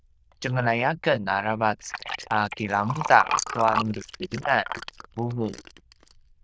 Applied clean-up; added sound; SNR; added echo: neural diffusion model UNIVERSE++.